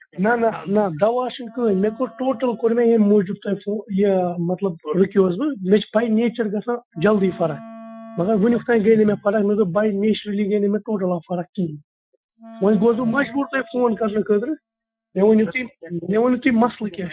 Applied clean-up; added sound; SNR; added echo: classical method Wiener filter.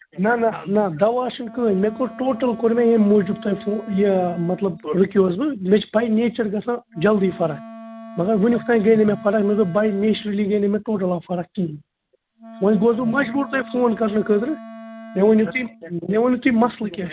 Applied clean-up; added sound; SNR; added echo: none; Wind instrument, woodwind instrument; 19 dB; none.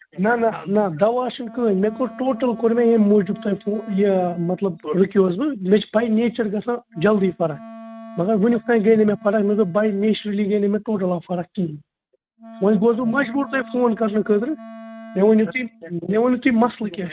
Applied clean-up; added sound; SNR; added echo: neural mask model RNNoise.